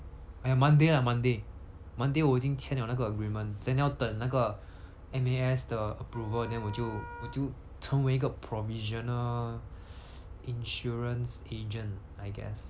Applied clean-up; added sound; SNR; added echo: none; Wind instrument, woodwind instrument; 15 dB; none.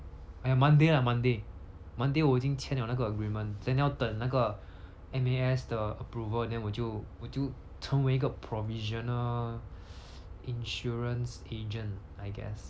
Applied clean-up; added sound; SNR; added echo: none; none; none; none.